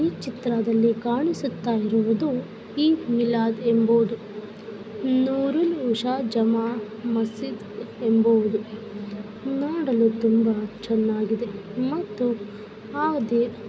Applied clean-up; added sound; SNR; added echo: none; none; none; none.